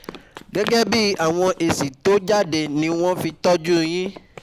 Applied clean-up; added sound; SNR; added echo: none; Run; 17 dB; none.